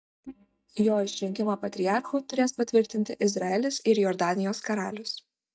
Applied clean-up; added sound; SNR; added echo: neural mask model DeepFilterNet 3.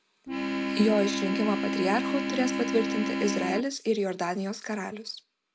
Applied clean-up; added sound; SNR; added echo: none; Organ; 0 dB; none.